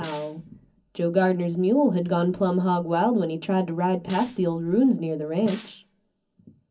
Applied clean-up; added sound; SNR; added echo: none; Snare drum; 20 dB; reverberation time 0.4 s.